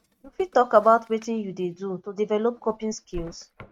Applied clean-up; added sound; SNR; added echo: neural mask model RNNoise.